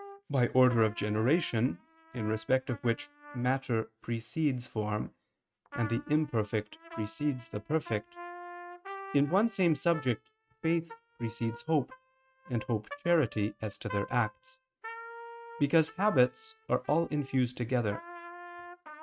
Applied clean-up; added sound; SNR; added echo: neural mask model RNNoise.